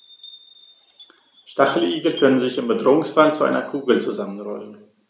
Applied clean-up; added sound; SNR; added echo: none; Chime; 17 dB; none.